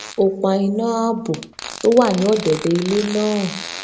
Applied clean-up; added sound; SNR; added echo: none; Fart; 14 dB; none.